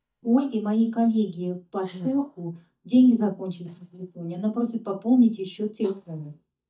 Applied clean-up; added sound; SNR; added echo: neural mask model DeepFilterNet 3.